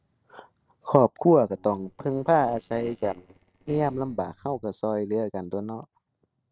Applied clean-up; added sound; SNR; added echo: neural separator model SepFormer DNS4.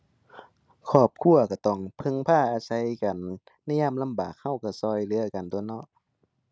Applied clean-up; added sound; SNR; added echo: none; none; none; none.